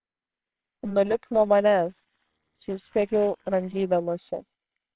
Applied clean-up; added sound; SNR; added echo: neural separator model SepFormer WHAMR!.